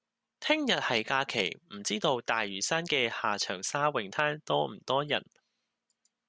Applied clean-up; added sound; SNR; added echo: none; none; none; none.